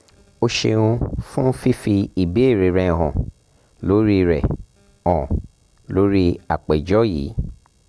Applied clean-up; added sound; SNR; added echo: none; none; none; none.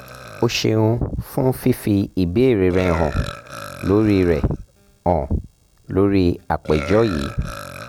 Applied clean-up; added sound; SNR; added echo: none; Burping, eructation; 16 dB; none.